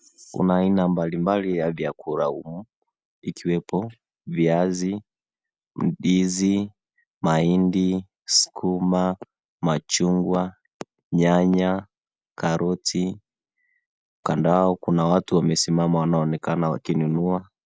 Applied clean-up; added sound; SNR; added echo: none; none; none; none.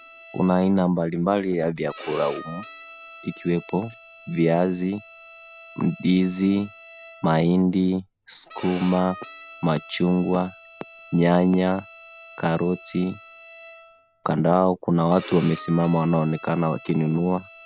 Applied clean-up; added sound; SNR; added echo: none; Bowed string instrument; 19 dB; none.